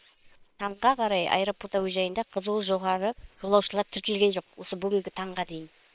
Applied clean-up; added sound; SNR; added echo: neural separator model SepFormer WHAM!.